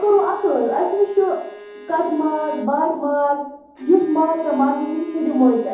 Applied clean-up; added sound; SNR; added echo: none; Bowed string instrument; 20 dB; reverberation time 2.8 s.